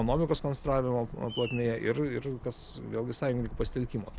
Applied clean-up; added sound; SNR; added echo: none; Bird vocalization, bird call, bird song; 11 dB; none.